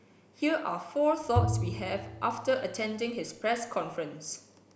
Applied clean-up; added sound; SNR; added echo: none; Bowed string instrument; 4 dB; none.